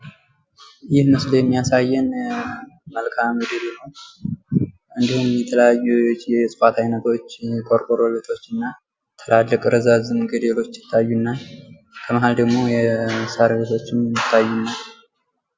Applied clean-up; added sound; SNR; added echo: none; none; none; none.